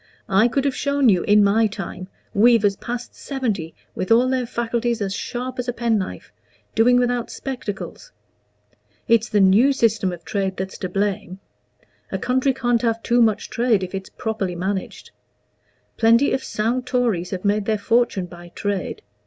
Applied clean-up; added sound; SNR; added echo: none; none; none; none.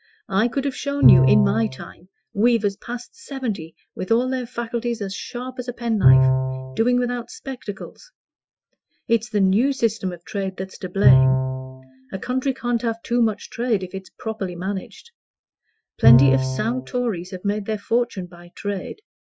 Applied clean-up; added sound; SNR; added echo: classical method Wiener filter.